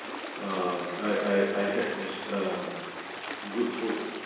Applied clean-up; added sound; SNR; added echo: none; Stream; 7 dB; reverberation time 1.0 s.